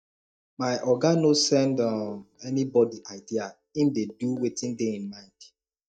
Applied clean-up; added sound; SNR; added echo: neural mask model DeepFilterNet 3.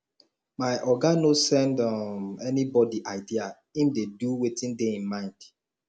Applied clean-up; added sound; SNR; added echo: none; none; none; none.